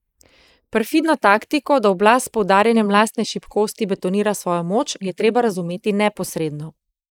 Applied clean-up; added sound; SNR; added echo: neural mask model Resemble Enhance denoiser.